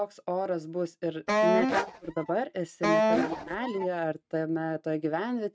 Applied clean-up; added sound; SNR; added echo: neural mask model RNNoise.